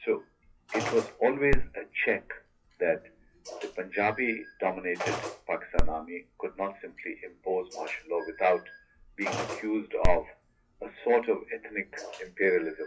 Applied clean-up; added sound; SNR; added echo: classical method WPE with log-MMSE.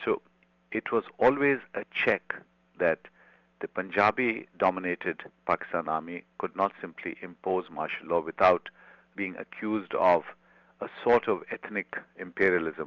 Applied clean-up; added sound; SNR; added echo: none; none; none; none.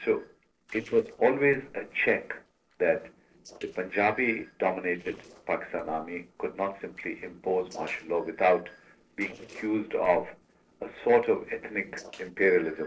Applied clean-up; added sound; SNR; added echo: neural separator model SepFormer DNS4.